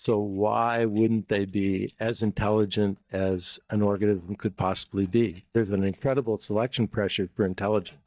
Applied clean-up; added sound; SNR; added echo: neural mask model DeepFilterNet 3.